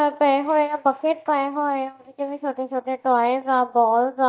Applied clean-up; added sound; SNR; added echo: neural mask model DeepFilterNet 3.